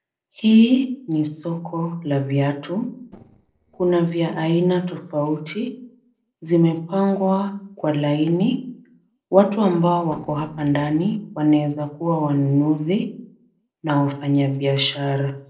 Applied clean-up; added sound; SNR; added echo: neural separator model SepFormer DNS4.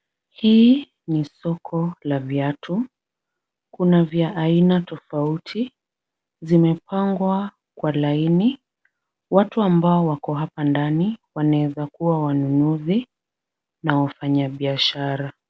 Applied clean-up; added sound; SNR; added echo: none; none; none; none.